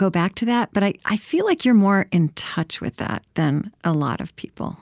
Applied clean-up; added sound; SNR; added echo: none; none; none; none.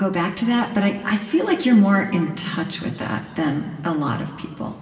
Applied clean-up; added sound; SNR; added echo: none; none; none; reverberation time 2.7 s.